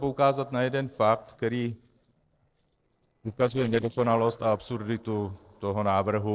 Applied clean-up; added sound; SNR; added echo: neural separator model SepFormer DNS4.